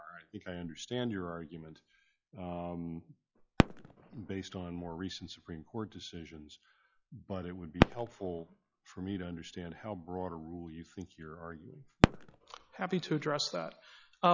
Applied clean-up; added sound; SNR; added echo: classical method log-MMSE.